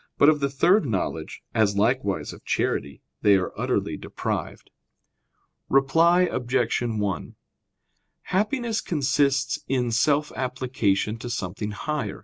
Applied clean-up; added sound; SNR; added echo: none; none; none; none.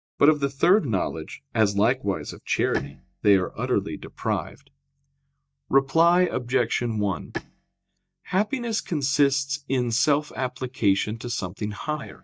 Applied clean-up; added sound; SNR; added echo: neural mask model DeepFilterNet 3.